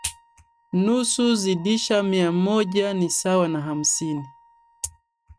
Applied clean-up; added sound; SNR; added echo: neural mask model RNNoise.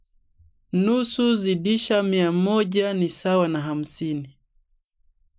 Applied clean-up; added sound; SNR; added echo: neural mask model Resemble Enhance denoiser.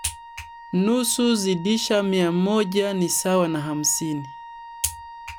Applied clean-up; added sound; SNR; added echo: none; Wind instrument, woodwind instrument; 17 dB; none.